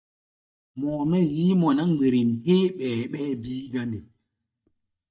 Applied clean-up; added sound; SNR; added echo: neural mask model DeepFilterNet 3.